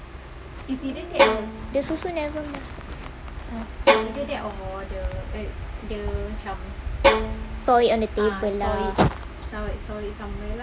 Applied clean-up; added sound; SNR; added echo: none; Bowed string instrument; -1 dB; none.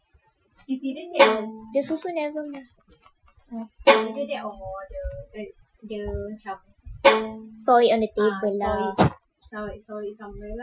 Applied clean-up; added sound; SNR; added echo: classical method Wiener filter.